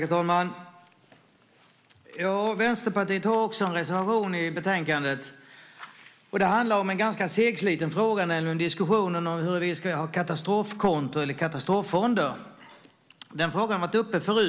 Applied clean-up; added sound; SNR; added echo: none; none; none; none.